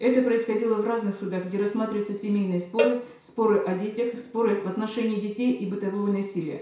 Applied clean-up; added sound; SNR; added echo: none; Cowbell; 7 dB; reverberation time 0.6 s.